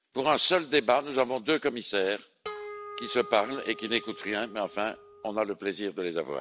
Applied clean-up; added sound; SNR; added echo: none; Harp; 14 dB; none.